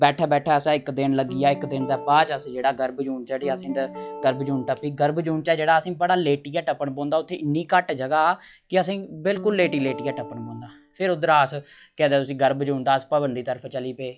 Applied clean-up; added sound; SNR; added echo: classical method log-MMSE.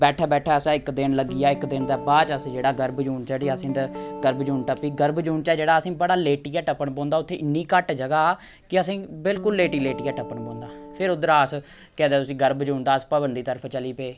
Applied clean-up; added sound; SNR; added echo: none; Guitar; 13 dB; none.